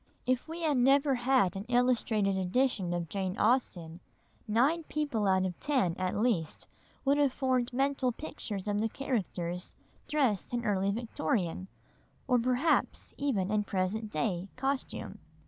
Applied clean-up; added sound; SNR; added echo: none; none; none; none.